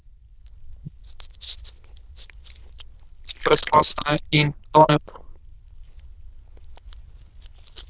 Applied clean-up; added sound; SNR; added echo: neural diffusion model UNIVERSE++.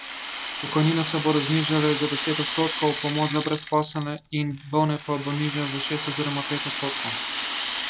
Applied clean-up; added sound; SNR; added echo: none; Rattle (instrument); 6 dB; none.